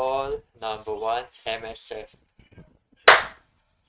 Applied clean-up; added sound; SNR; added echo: neural mask model RNNoise.